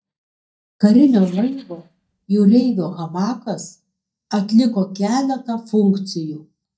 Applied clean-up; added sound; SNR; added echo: neural mask model DeepFilterNet 3.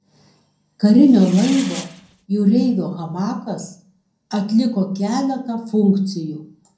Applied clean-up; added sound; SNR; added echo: none; Fireworks; 16 dB; reverberation time 0.5 s.